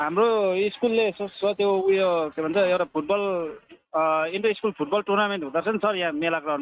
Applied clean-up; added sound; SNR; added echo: neural mask model RNNoise.